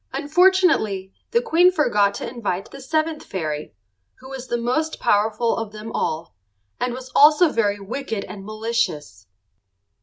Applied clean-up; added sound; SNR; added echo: none; none; none; none.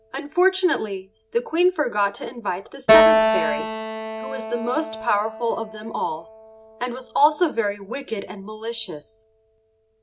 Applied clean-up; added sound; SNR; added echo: none; Keyboard (musical); 1 dB; none.